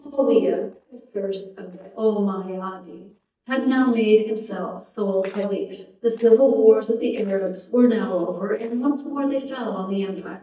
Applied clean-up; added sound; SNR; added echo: neural mask model DeepFilterNet 3.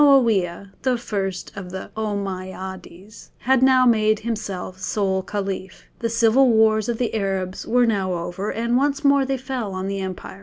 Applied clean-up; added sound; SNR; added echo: none; none; none; none.